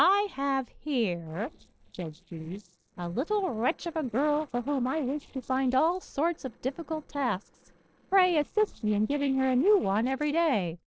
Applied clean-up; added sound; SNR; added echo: neural separator model SepFormer DNS4.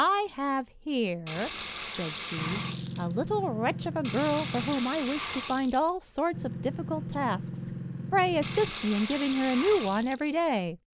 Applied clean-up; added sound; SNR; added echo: none; Engine + Sink (filling or washing) / Water; 6 dB; none.